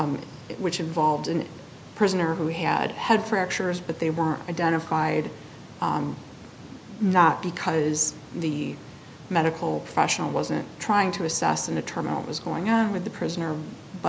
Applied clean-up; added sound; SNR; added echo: none; none; none; none.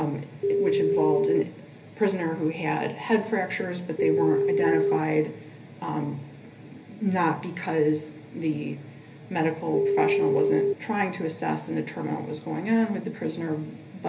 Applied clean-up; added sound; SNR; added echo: none; Telephone; -5 dB; reverberation time 0.3 s.